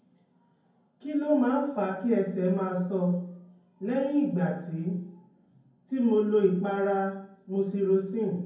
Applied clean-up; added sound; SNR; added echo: none; none; none; reverberation time 0.9 s.